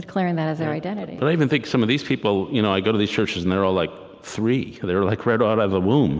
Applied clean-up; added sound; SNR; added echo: none; none; none; none.